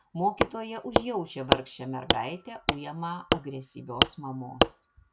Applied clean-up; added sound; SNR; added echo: none; Wood; -5 dB; none.